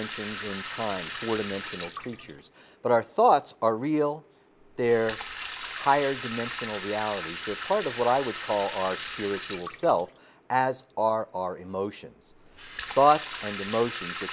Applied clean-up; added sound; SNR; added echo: none; Sink (filling or washing) / Water tap, faucet; 7 dB; none.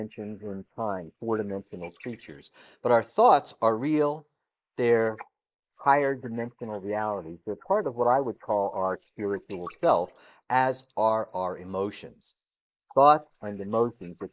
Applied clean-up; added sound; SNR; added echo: neural mask model Resemble Enhance denoiser.